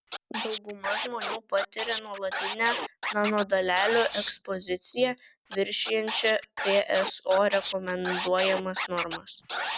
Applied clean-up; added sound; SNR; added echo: none; Scratching (performance technique); 5 dB; none.